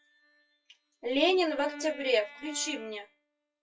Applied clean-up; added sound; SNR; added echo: classical method WPE with log-MMSE.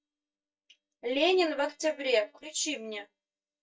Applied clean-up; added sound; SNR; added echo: neural mask model DeepFilterNet 3.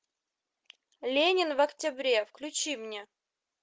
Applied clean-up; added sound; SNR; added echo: none; none; none; none.